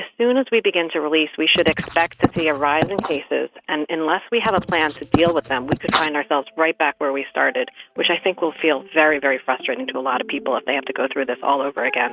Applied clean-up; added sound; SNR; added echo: neural mask model RNNoise.